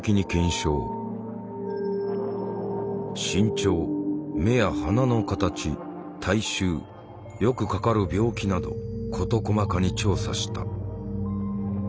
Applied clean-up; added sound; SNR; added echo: none; none; none; none.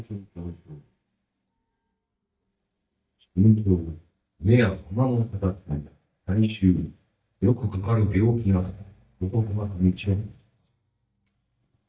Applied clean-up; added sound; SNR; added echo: neural mask model DeepFilterNet 3.